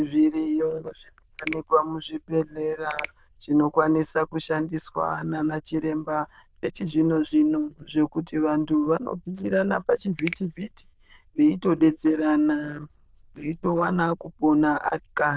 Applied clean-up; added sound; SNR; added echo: neural diffusion model UNIVERSE++.